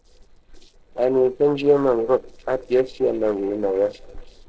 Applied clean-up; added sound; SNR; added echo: neural separator model SepFormer DNS4.